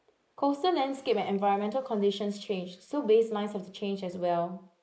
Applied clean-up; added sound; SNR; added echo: neural mask model Resemble Enhance denoiser.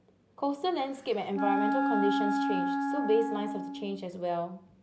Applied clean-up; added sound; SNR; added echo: none; Wind instrument, woodwind instrument; -2 dB; none.